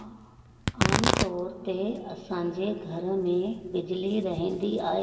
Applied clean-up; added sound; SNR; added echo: none; Tearing; 3 dB; reverberation time 0.7 s.